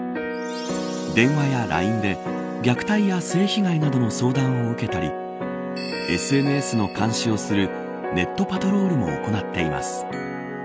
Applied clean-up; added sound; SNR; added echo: none; none; none; none.